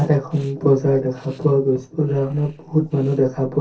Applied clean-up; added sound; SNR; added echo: neural separator model SepFormer DNS4.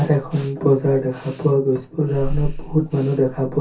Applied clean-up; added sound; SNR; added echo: none; Breathing; 9 dB; reverberation time 0.3 s.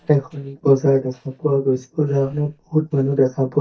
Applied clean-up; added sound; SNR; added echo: neural mask model DeepFilterNet 3.